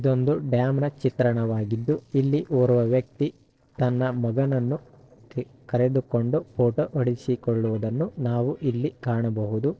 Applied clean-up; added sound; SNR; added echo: neural separator model SepFormer DNS4.